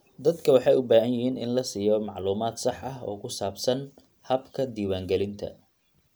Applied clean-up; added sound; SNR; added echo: none; none; none; none.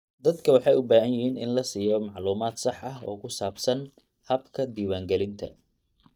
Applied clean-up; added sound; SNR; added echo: neural mask model DeepFilterNet 3.